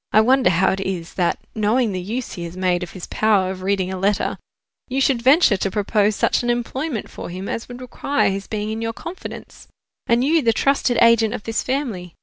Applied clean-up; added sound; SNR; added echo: none; none; none; none.